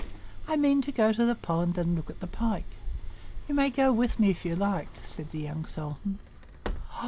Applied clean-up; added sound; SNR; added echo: none; Sliding door; 8 dB; none.